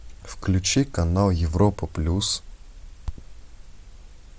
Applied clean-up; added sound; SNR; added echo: none; none; none; none.